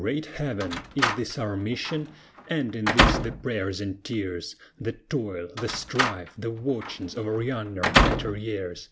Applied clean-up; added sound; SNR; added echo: none; Slam; -3 dB; none.